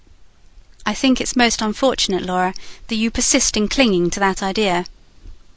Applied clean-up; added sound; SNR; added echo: none; none; none; none.